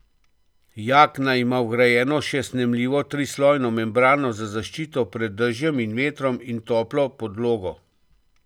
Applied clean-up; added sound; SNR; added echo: none; none; none; none.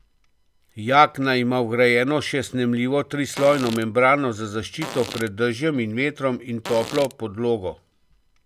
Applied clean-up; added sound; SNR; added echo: none; Fart; 13 dB; none.